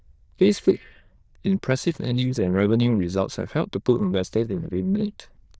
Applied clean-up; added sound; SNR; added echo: neural diffusion model UNIVERSE++.